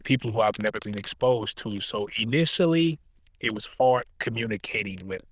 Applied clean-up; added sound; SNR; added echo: neural diffusion model UNIVERSE++.